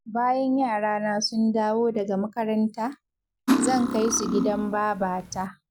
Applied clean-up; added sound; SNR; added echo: none; Cutlery, silverware; 2 dB; none.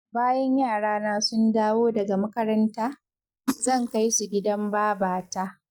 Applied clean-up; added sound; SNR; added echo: neural mask model DeepFilterNet 3.